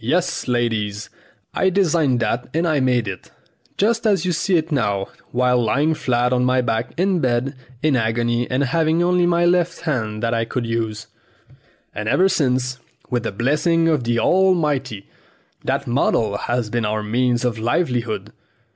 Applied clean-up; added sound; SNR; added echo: none; none; none; none.